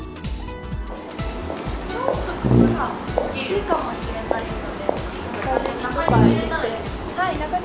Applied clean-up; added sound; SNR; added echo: none; Brass instrument; -4 dB; none.